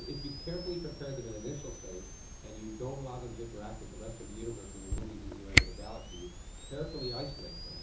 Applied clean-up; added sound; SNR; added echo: none; Camera; -5 dB; reverberation time 0.7 s.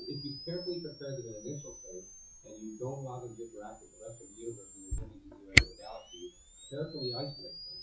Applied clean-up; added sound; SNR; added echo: classical method WPE with log-MMSE.